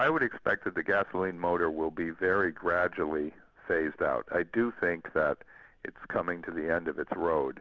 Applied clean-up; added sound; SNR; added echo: none; none; none; none.